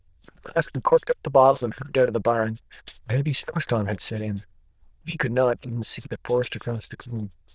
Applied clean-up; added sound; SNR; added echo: neural diffusion model UNIVERSE++.